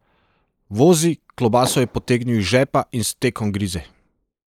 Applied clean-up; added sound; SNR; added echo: neural mask model Resemble Enhance denoiser.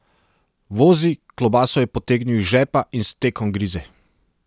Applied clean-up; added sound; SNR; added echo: none; none; none; none.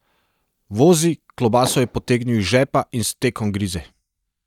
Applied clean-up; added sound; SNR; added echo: neural mask model DeepFilterNet 3.